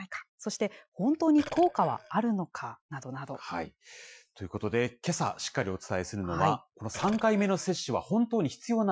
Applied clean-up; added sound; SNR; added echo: classical method Wiener filter.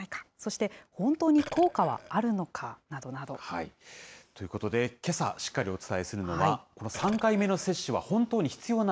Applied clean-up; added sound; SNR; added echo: none; Burping, eructation; 15 dB; none.